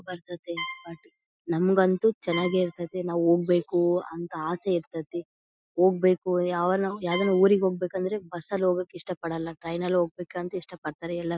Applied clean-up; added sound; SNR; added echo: classical method Wiener filter.